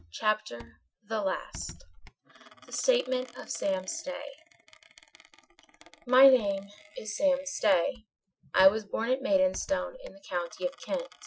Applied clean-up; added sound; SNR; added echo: classical method Wiener filter.